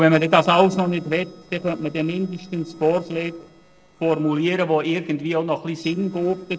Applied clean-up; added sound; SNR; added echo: neural separator model SepFormer DNS4.